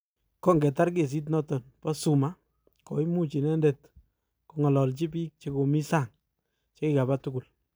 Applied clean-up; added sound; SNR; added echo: none; none; none; none.